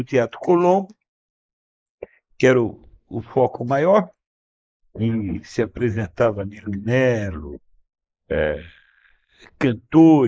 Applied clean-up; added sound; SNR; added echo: neural mask model Resemble Enhance denoiser.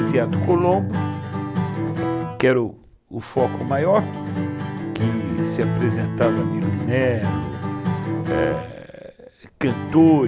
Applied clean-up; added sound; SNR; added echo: none; Acoustic guitar; 2 dB; none.